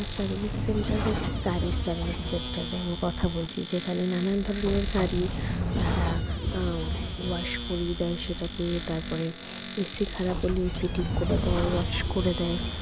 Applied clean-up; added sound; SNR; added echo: none; Squeak / Cupboard open or close + Sliding door / Train; 0 dB; none.